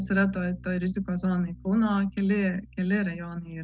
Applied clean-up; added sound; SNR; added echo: none; Bass guitar; 20 dB; none.